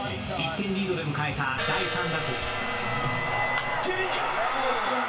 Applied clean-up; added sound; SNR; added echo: none; Crash cymbal; 6 dB; reverberation time 0.3 s.